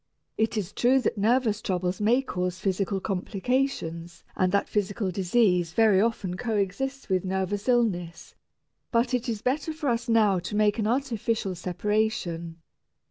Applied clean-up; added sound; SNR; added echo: none; none; none; none.